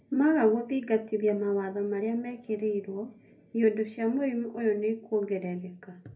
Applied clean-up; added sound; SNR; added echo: none; none; none; reverberation time 0.3 s.